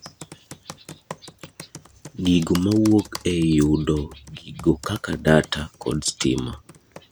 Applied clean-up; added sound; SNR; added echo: none; Computer keyboard; 19 dB; none.